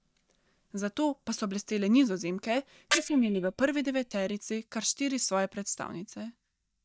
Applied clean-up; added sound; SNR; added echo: neural mask model DeepFilterNet 3.